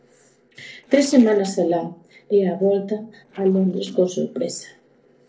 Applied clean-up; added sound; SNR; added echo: neural separator model SepFormer DNS4.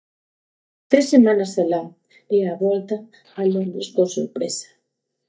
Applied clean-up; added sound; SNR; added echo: neural mask model DeepFilterNet 3.